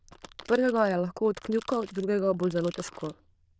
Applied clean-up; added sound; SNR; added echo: neural diffusion model UNIVERSE++.